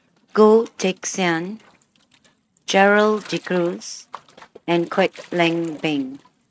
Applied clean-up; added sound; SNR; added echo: neural mask model RNNoise.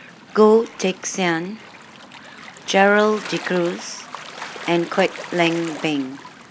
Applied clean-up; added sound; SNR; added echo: none; Gull, seagull / Waves, surf; 15 dB; none.